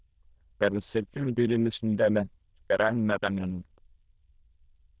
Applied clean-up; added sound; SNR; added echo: neural diffusion model UNIVERSE++.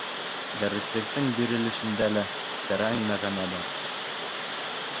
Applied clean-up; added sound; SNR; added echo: none; Water; 2 dB; none.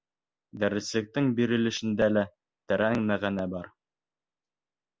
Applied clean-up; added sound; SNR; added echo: none; none; none; none.